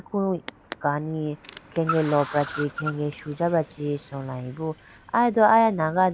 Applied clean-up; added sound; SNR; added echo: none; Car; 15 dB; none.